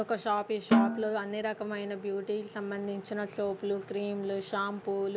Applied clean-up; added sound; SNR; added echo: none; Snare drum; -2 dB; none.